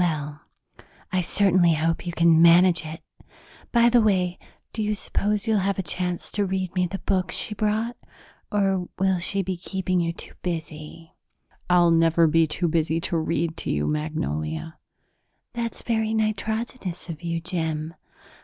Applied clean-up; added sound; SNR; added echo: none; none; none; none.